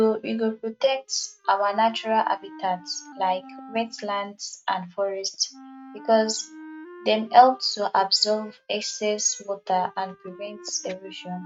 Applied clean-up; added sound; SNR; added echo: neural mask model RNNoise.